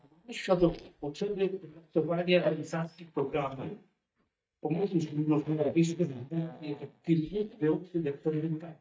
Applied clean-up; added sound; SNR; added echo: neural mask model DeepFilterNet 3.